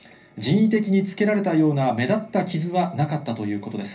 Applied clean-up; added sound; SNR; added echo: none; none; none; reverberation time 0.3 s.